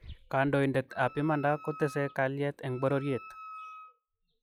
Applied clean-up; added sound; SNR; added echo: classical method log-MMSE.